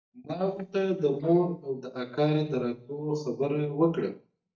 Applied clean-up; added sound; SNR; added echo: neural mask model DeepFilterNet 3.